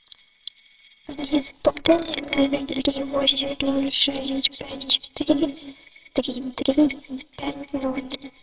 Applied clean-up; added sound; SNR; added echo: neural separator model SepFormer WHAMR!.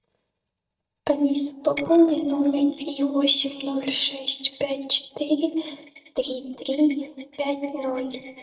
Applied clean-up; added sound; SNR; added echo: neural mask model DeepFilterNet 3.